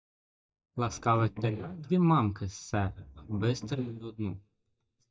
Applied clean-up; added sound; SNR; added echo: neural mask model DeepFilterNet 3.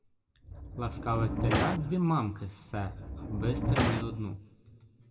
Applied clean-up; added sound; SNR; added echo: none; Sliding door; 0 dB; reverberation time 1.8 s.